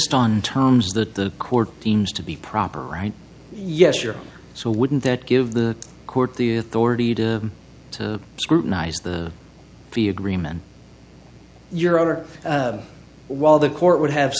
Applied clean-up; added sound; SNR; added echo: none; none; none; none.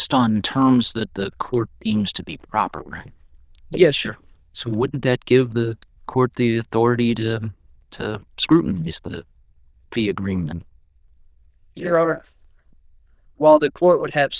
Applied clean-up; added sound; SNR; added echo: neural diffusion model UNIVERSE++.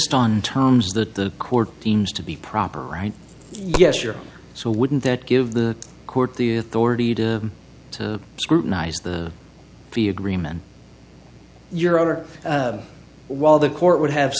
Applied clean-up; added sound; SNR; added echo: none; Coin (dropping); 9 dB; none.